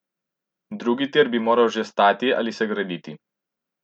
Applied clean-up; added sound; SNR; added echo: none; none; none; none.